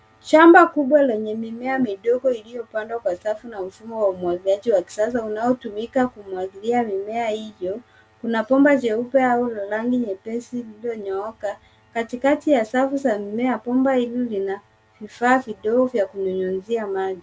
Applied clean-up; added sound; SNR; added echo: none; none; none; none.